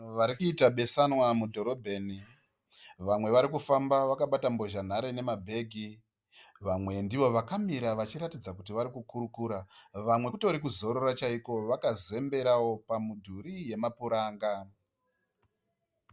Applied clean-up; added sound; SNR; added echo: none; none; none; none.